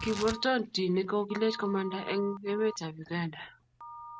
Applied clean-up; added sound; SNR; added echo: none; Tearing + Telephone; 14 dB; none.